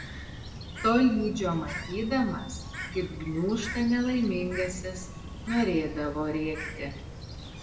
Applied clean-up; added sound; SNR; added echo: none; Bird; 10 dB; reverberation time 0.6 s.